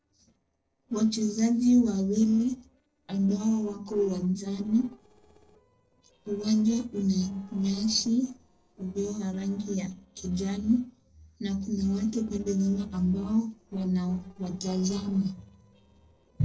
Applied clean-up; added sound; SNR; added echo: neural separator model SepFormer DNS4.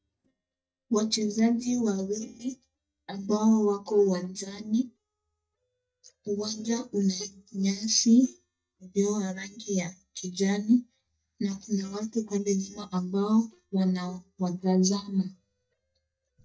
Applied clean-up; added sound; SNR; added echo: neural mask model DeepFilterNet 3.